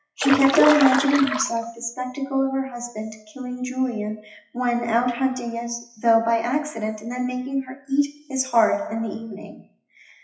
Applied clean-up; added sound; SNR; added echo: classical method WPE with log-MMSE.